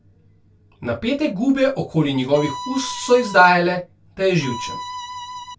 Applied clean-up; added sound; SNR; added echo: none; Bowed string instrument; 11 dB; reverberation time 0.2 s.